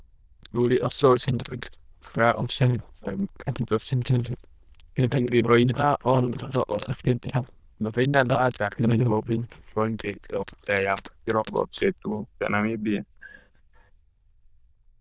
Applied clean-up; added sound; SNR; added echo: neural diffusion model UNIVERSE++.